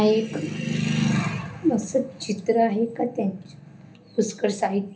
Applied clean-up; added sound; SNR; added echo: none; none; none; reverberation time 0.3 s.